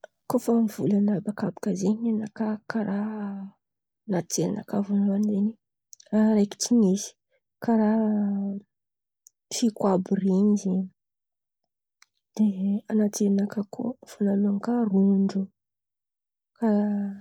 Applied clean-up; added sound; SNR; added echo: none; none; none; none.